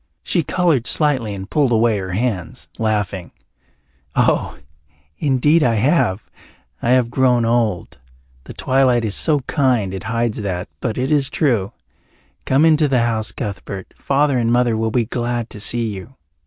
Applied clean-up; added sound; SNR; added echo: none; none; none; none.